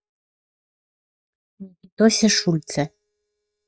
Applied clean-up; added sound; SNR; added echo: neural mask model DeepFilterNet 3.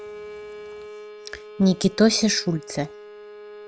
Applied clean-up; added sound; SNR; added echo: none; Bowed string instrument; 15 dB; none.